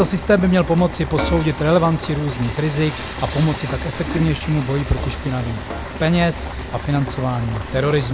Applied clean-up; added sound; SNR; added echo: none; Frying (food) / Dishes, pots, and pans; 8 dB; none.